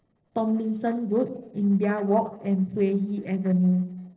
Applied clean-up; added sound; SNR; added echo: neural separator model SepFormer DNS4.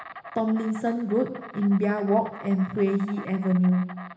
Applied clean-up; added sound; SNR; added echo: none; Insect; 17 dB; reverberation time 1.1 s.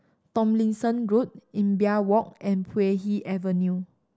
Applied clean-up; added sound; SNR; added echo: none; none; none; none.